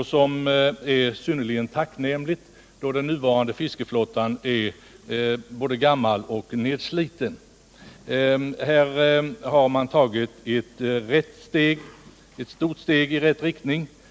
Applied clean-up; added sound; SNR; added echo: none; none; none; none.